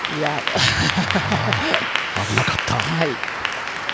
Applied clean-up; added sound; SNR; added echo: none; Applause / Clapping; 2 dB; none.